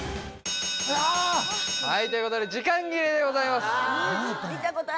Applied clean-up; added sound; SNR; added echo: none; none; none; none.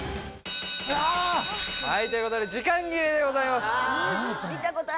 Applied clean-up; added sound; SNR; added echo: none; Engine / Car; 18 dB; none.